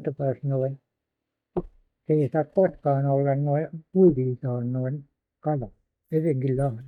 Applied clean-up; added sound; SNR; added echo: neural mask model DeepFilterNet 3.